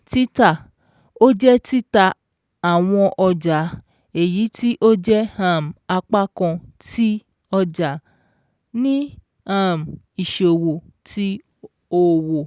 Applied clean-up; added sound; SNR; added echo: none; none; none; none.